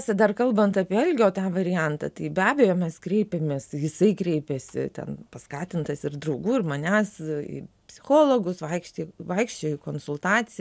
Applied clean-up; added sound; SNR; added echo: none; none; none; none.